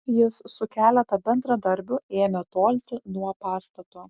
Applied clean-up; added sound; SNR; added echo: none; none; none; none.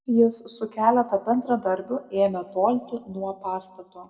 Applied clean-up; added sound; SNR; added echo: none; none; none; reverberation time 1.1 s.